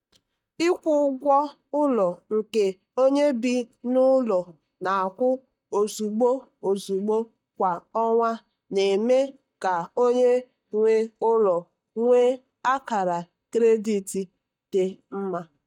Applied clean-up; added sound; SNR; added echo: neural mask model DeepFilterNet 3.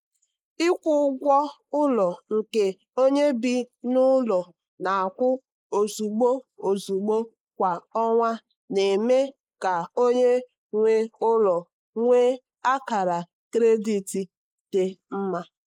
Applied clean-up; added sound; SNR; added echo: neural mask model Resemble Enhance denoiser.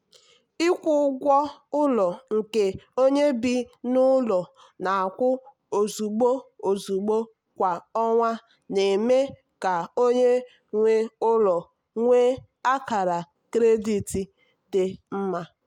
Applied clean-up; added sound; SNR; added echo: none; none; none; none.